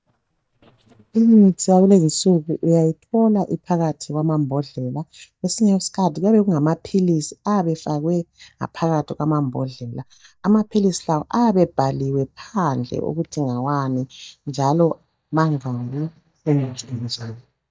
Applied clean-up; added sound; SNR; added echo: neural mask model DeepFilterNet 3.